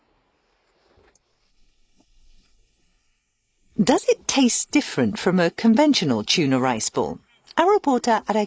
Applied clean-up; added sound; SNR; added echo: neural mask model Resemble Enhance denoiser.